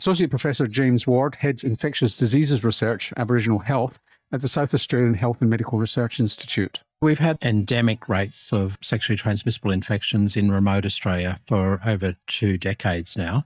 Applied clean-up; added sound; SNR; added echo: neural mask model DeepFilterNet 3.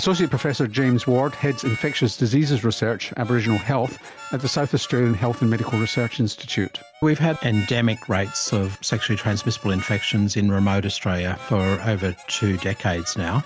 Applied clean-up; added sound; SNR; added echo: none; Harmonica; 17 dB; none.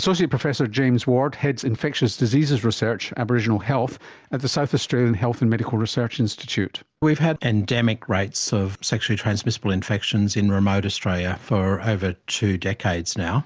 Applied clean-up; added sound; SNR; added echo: none; none; none; none.